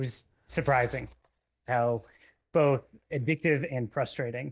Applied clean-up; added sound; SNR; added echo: neural mask model DeepFilterNet 3.